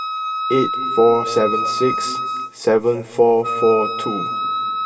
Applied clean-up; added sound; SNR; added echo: none; Wind instrument, woodwind instrument; 4 dB; reverberation time 2.3 s.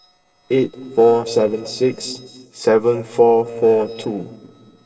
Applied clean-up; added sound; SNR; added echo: neural separator model SepFormer DNS4.